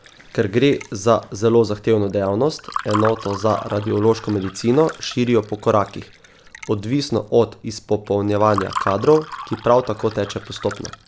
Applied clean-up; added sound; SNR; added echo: none; Fill (with liquid) / Water; 14 dB; none.